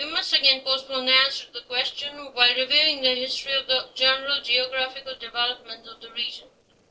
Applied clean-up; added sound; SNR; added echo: neural separator model SepFormer DNS4.